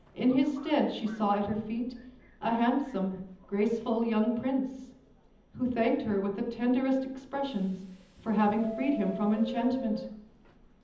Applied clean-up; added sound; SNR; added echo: none; Subway, metro, underground; 17 dB; reverberation time 0.8 s.